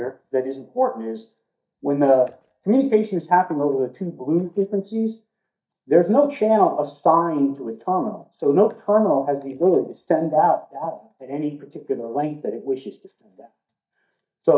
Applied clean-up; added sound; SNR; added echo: neural mask model DeepFilterNet 3.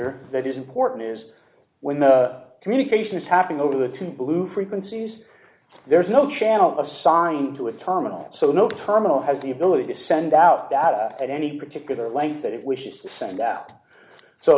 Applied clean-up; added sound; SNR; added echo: none; none; none; none.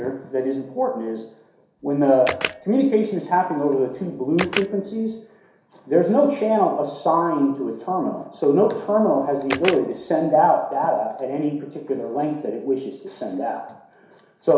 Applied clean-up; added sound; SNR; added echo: none; Camera; 10 dB; reverberation time 0.7 s.